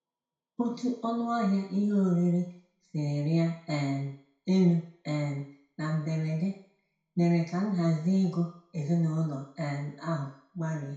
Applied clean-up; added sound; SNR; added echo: none; none; none; reverberation time 0.6 s.